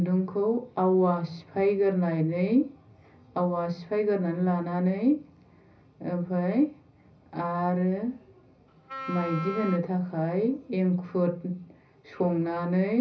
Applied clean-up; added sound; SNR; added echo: none; Wind instrument, woodwind instrument; 10 dB; reverberation time 0.5 s.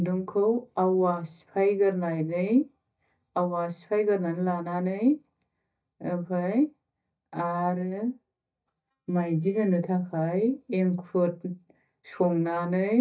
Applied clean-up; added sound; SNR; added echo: neural mask model DeepFilterNet 3.